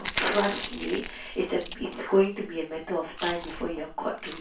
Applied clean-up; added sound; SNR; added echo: none; Chewing, mastication; 10 dB; reverberation time 0.2 s.